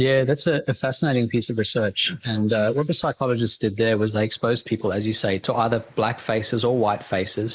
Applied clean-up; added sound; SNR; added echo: neural mask model Resemble Enhance denoiser.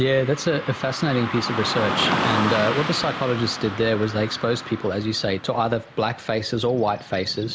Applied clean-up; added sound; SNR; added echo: none; Car passing by / Traffic noise, roadway noise; 6 dB; none.